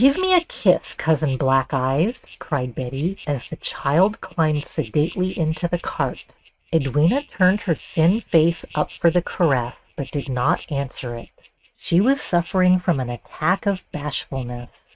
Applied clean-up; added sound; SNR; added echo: neural mask model RNNoise.